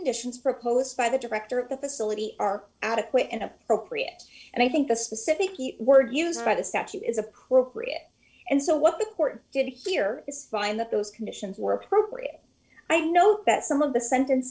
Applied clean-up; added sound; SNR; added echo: neural separator model SepFormer DNS4.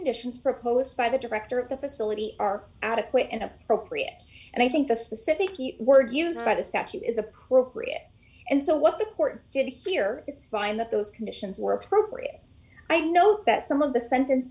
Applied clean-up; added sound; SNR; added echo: none; Brass instrument; 18 dB; none.